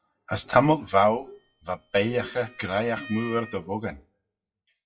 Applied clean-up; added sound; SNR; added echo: classical method WPE with log-MMSE.